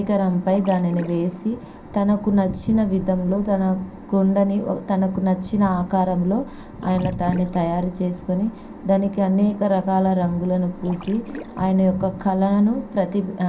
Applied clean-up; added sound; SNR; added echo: none; Splash, splatter; 19 dB; reverberation time 0.3 s.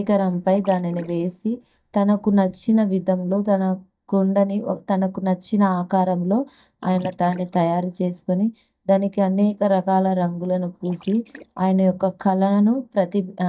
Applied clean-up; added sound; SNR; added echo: neural mask model DeepFilterNet 3.